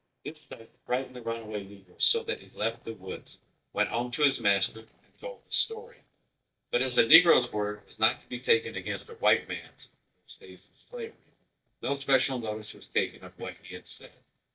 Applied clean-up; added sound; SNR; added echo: neural mask model DeepFilterNet 3.